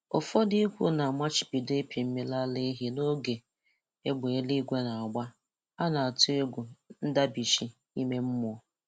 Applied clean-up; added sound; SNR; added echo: none; none; none; none.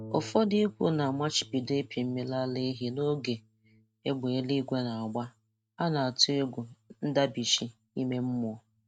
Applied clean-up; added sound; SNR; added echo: neural mask model RNNoise.